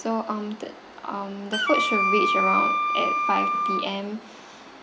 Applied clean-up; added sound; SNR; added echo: none; Wind instrument, woodwind instrument; -4 dB; none.